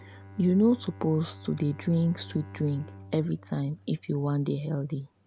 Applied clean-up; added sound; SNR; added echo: none; Bowed string instrument; 19 dB; none.